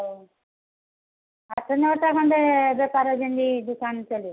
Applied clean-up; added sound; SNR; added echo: none; none; none; none.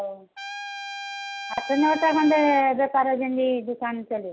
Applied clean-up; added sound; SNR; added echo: none; Trumpet; 11 dB; none.